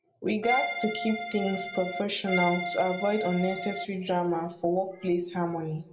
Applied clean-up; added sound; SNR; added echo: none; Accordion; 3 dB; reverberation time 1.3 s.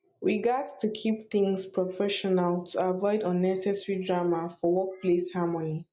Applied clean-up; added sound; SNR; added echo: none; none; none; none.